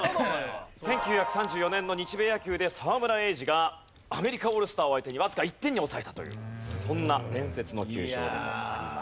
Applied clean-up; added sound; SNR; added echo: none; Chewing, mastication / Cough; 15 dB; none.